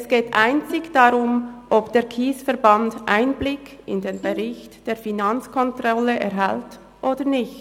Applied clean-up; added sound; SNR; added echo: none; Bowed string instrument; 17 dB; none.